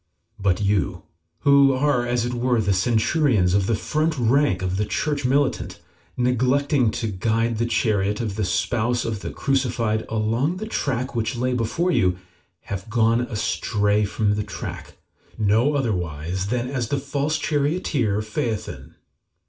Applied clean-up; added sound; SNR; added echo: none; none; none; reverberation time 0.3 s.